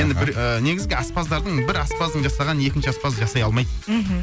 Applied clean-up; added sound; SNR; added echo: none; Electric guitar; 14 dB; none.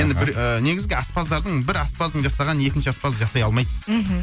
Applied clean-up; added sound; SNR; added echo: none; none; none; none.